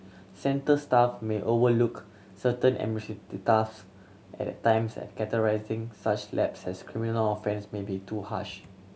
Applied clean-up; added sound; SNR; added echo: none; none; none; none.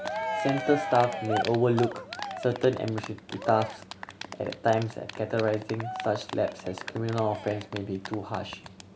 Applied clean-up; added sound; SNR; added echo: none; Cheering; 8 dB; none.